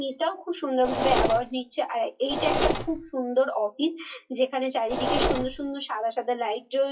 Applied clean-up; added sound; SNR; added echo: classical method WPE with log-MMSE.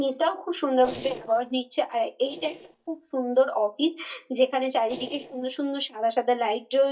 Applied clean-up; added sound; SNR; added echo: neural mask model DeepFilterNet 3.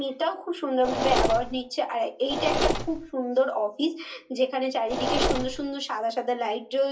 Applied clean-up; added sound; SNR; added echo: none; Mechanisms; 0 dB; reverberation time 0.2 s.